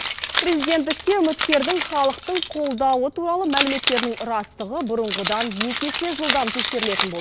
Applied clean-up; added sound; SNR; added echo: none; Keys jangling; 4 dB; none.